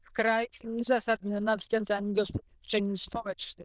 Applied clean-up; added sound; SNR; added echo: neural diffusion model UNIVERSE++.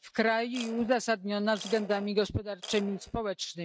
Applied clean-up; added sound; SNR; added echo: neural mask model RNNoise.